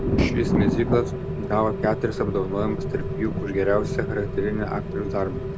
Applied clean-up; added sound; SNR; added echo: none; Rain + Thunder; 0 dB; none.